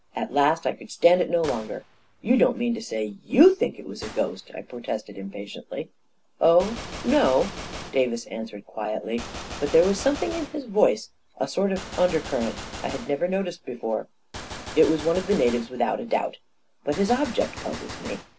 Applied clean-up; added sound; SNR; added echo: none; Gunshot, gunfire; 15 dB; none.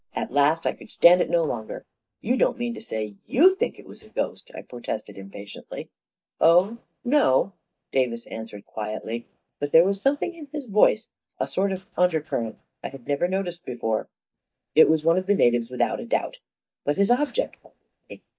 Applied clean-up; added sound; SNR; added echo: neural mask model DeepFilterNet 3.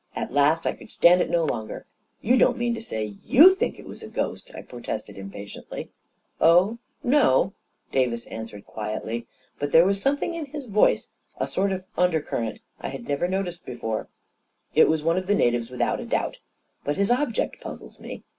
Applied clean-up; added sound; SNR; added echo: none; none; none; none.